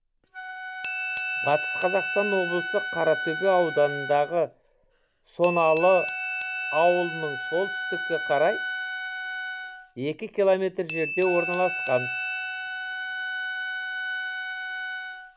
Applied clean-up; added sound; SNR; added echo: none; Wind instrument, woodwind instrument + Glass / Bell; 5 dB; none.